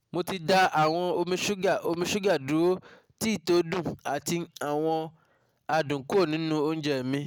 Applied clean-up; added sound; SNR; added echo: none; none; none; none.